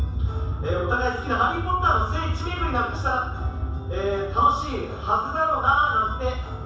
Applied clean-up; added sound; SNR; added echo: none; none; none; reverberation time 0.7 s.